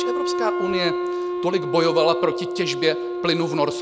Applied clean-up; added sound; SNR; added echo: none; Wind instrument, woodwind instrument; 2 dB; none.